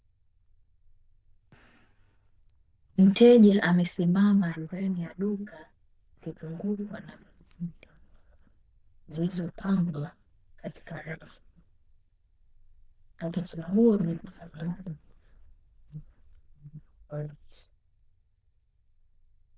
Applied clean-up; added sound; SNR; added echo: neural diffusion model UNIVERSE++.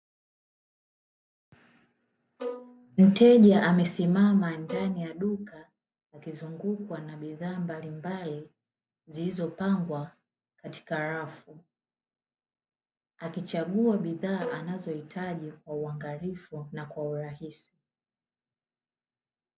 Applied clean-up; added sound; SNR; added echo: neural separator model SepFormer DNS4.